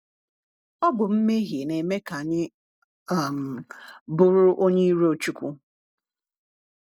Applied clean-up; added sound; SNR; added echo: neural mask model DeepFilterNet 3.